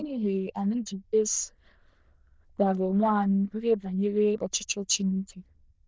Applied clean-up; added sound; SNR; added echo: neural diffusion model UNIVERSE++.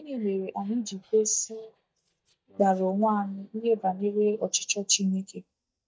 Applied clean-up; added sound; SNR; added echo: neural mask model DeepFilterNet 3.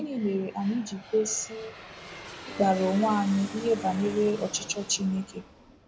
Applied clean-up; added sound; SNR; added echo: none; Aircraft + Wind instrument, woodwind instrument; 13 dB; none.